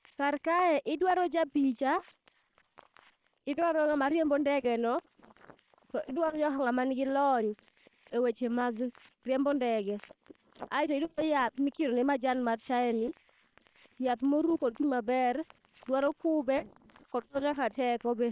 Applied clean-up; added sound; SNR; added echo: neural separator model SepFormer WHAM!.